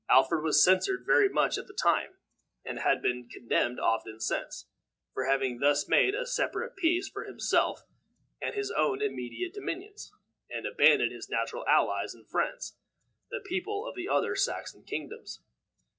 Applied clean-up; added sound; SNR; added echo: none; none; none; none.